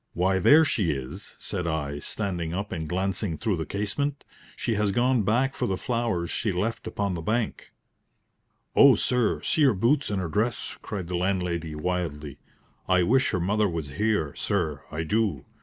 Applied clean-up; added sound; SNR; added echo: none; none; none; none.